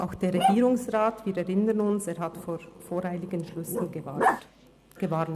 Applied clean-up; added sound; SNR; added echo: none; Growling; 5 dB; none.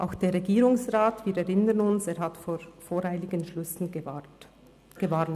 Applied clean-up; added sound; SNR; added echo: none; none; none; none.